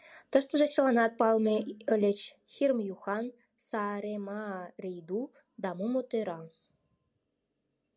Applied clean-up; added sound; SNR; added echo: none; none; none; none.